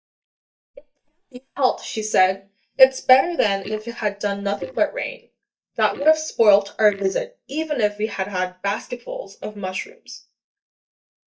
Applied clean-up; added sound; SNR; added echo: neural mask model DeepFilterNet 3.